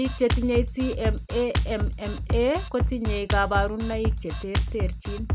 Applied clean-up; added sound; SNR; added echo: none; Drum kit; 0 dB; none.